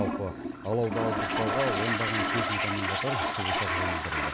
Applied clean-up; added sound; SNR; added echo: none; Toilet flush; -3 dB; none.